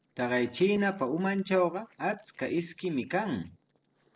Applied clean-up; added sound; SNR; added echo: neural separator model SepFormer DNS4.